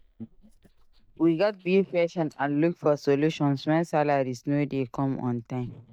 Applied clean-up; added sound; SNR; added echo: neural mask model DeepFilterNet 3.